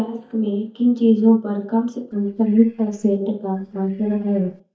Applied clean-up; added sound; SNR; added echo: neural mask model DeepFilterNet 3.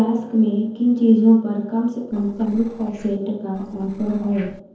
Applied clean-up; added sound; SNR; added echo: neural separator model SepFormer DNS4.